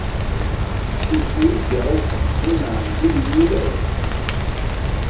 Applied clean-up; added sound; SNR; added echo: none; Rain; -3 dB; reverberation time 0.6 s.